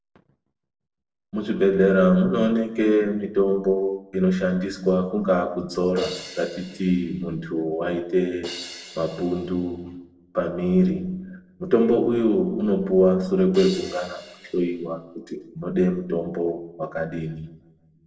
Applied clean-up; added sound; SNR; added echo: neural separator model SepFormer DNS4.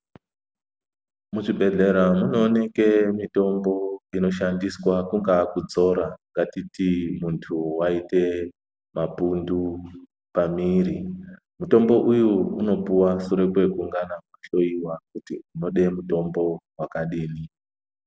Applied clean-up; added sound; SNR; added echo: none; none; none; none.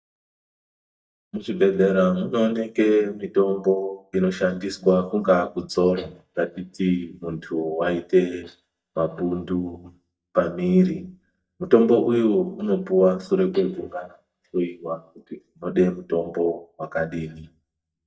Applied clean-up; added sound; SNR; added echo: neural mask model DeepFilterNet 3.